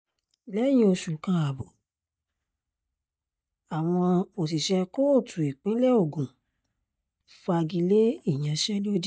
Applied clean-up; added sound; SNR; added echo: neural mask model DeepFilterNet 3.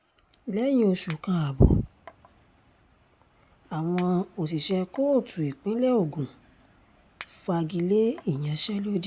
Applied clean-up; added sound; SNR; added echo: none; Chink, clink; 15 dB; none.